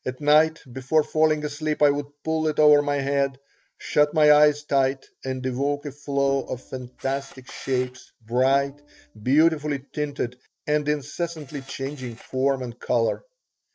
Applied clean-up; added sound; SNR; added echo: neural separator model SepFormer DNS4.